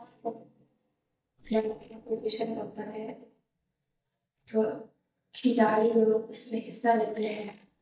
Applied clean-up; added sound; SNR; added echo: neural mask model DeepFilterNet 3.